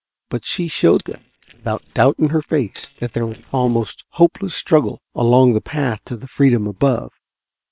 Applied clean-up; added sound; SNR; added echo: neural separator model SepFormer WHAM!.